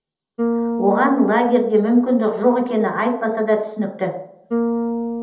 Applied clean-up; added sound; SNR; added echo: none; Bass guitar; 7 dB; reverberation time 1.2 s.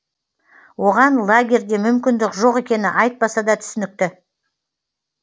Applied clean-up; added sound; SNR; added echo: none; none; none; none.